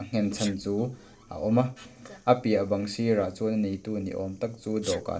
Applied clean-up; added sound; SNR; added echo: none; Sneeze; 20 dB; reverberation time 0.8 s.